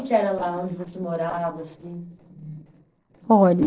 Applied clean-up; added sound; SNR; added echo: neural separator model SepFormer DNS4.